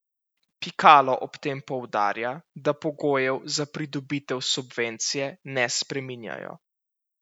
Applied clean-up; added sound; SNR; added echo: none; none; none; none.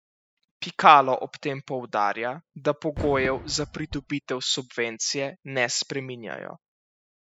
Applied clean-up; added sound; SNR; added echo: classical method spectral subtraction.